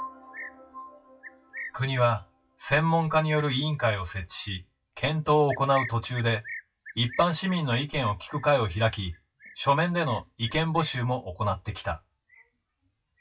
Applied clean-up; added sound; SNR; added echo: classical method WPE with log-MMSE.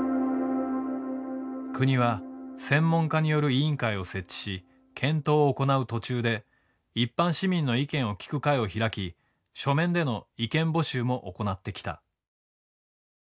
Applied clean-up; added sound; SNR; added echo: none; none; none; none.